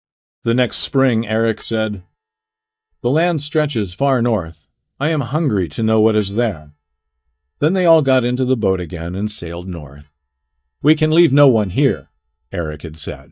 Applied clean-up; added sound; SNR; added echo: neural mask model DeepFilterNet 3.